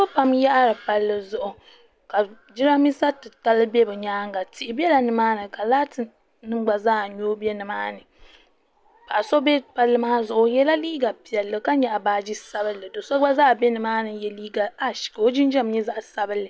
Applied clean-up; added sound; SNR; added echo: none; none; none; none.